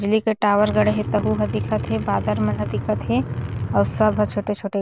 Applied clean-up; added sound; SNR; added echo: none; Truck; 6 dB; none.